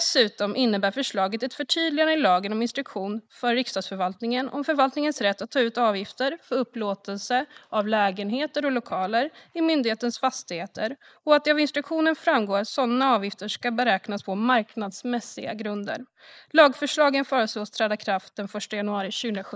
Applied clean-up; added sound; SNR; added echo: neural mask model Resemble Enhance denoiser.